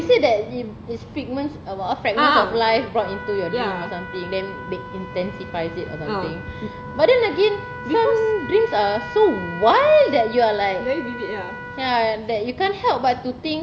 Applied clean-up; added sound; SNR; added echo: none; Trumpet; 15 dB; none.